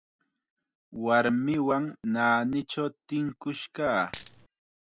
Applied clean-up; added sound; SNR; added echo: none; Coin (dropping); 15 dB; none.